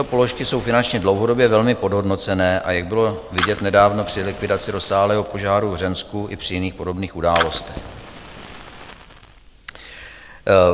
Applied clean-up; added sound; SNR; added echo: none; Fire; 14 dB; none.